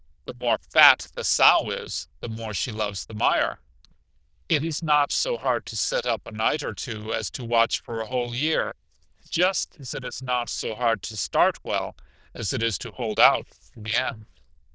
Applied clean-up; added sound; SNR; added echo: neural diffusion model UNIVERSE++.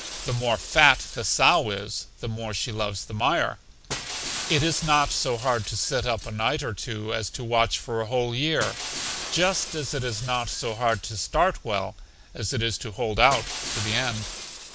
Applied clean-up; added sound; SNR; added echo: none; Shatter; 12 dB; none.